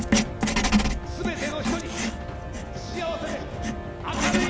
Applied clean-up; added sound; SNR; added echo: none; Writing; -4 dB; none.